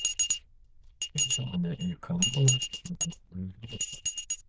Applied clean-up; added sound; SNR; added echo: neural diffusion model UNIVERSE++.